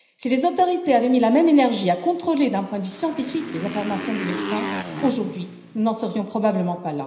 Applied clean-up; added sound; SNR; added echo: none; Motorcycle; 10 dB; reverberation time 0.9 s.